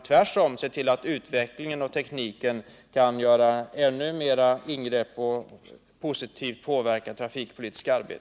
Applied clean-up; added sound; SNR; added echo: none; none; none; none.